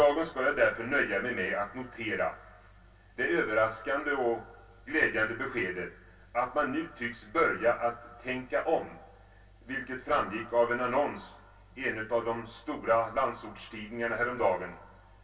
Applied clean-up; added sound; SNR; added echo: none; none; none; reverberation time 0.2 s.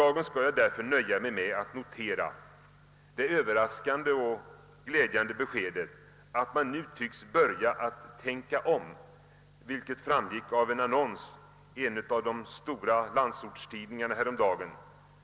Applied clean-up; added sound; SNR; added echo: none; none; none; none.